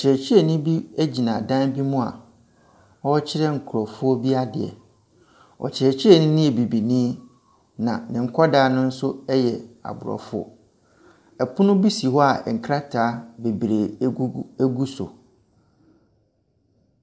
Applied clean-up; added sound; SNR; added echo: none; none; none; none.